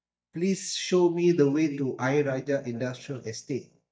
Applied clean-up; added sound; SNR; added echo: neural mask model DeepFilterNet 3.